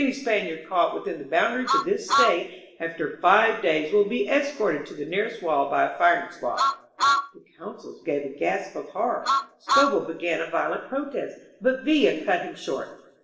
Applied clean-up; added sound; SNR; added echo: none; Truck; 1 dB; reverberation time 0.8 s.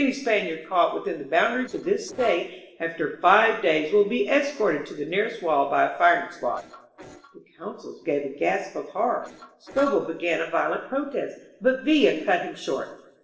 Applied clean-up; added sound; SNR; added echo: neural separator model SepFormer DNS4.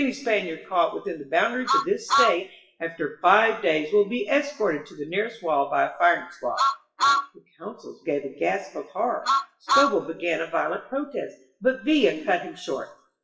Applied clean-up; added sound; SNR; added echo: classical method WPE with log-MMSE.